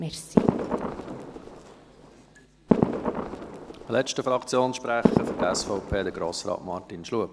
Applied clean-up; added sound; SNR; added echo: none; Fireworks; -2 dB; none.